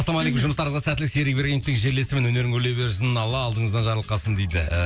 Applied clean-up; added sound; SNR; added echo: none; none; none; none.